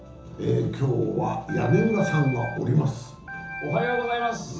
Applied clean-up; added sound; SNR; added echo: none; Organ; 9 dB; reverberation time 0.7 s.